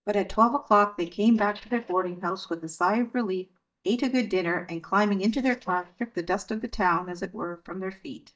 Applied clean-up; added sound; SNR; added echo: neural mask model DeepFilterNet 3.